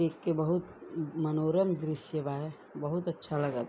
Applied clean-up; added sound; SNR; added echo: none; none; none; none.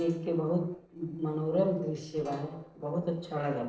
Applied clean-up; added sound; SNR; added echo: neural separator model SepFormer DNS4.